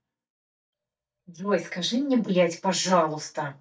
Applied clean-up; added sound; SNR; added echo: neural mask model DeepFilterNet 3.